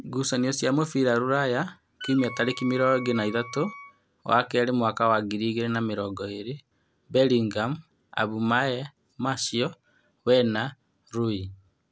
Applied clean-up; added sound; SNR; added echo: none; Wind instrument, woodwind instrument; 15 dB; none.